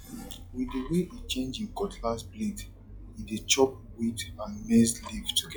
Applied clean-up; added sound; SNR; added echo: classical method log-MMSE.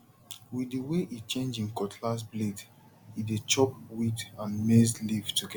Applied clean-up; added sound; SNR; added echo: none; none; none; none.